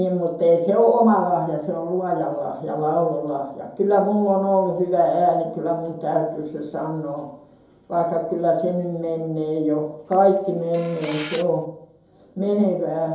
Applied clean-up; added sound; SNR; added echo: none; Camera; 17 dB; reverberation time 2.6 s.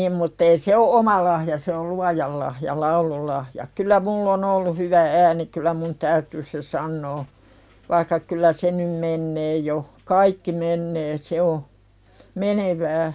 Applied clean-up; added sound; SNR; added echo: none; none; none; none.